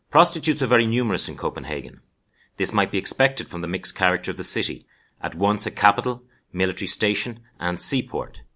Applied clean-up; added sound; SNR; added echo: none; none; none; none.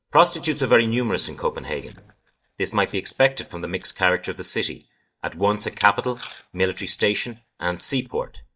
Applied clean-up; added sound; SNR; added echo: neural mask model DeepFilterNet 3.